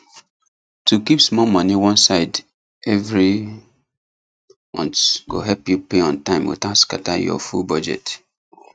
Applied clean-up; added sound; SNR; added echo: neural mask model RNNoise.